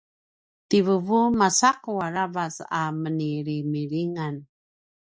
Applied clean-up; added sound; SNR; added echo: none; none; none; none.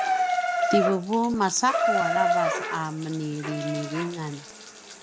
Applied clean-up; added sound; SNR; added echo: none; Bathtub (filling or washing) / Water tap, faucet; -1 dB; none.